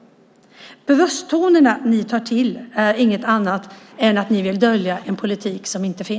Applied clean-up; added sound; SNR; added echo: none; none; none; none.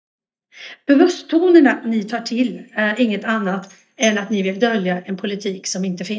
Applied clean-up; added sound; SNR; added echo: neural mask model DeepFilterNet 3.